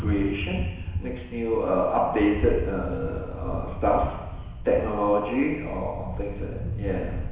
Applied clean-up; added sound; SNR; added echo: none; Thunder; 5 dB; reverberation time 1.0 s.